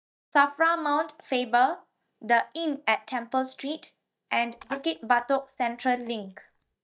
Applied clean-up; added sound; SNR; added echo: neural mask model DeepFilterNet 3.